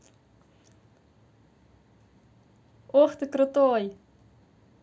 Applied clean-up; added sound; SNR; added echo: none; none; none; none.